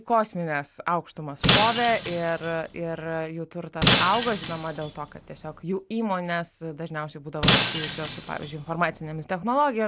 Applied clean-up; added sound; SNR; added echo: none; Shatter; -4 dB; none.